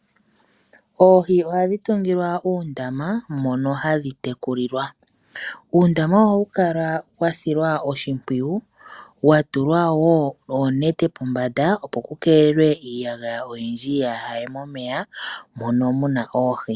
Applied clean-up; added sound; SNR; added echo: none; none; none; none.